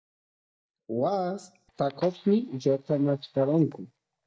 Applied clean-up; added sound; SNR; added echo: neural mask model DeepFilterNet 3.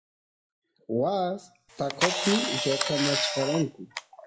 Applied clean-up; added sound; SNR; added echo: classical method WPE with log-MMSE.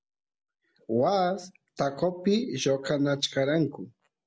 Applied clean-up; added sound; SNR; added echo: none; none; none; none.